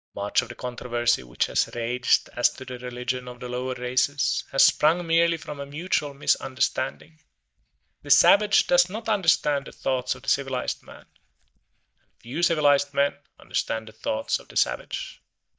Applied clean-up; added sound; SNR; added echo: neural mask model DeepFilterNet 3.